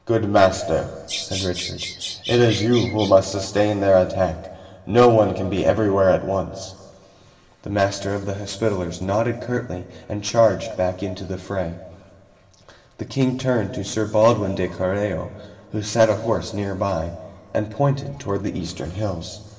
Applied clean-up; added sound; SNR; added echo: none; Bird vocalization, bird call, bird song; 9 dB; reverberation time 2.0 s.